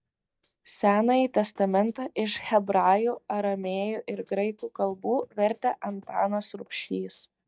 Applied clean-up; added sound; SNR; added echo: neural mask model DeepFilterNet 3.